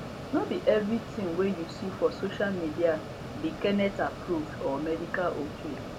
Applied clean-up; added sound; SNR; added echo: none; Mechanisms; 9 dB; none.